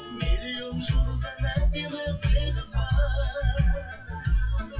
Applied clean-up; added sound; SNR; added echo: classical method WPE with log-MMSE.